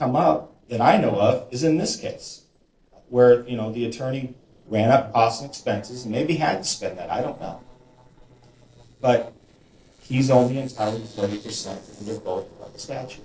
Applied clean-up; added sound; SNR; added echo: neural separator model SepFormer DNS4.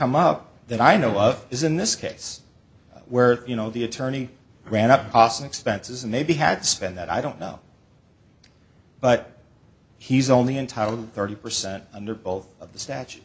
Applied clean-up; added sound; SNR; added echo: none; none; none; none.